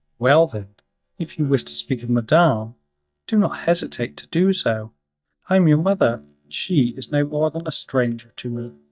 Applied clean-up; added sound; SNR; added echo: neural mask model DeepFilterNet 3.